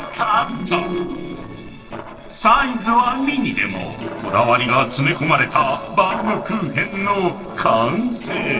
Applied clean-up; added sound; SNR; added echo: neural separator model SepFormer DNS4.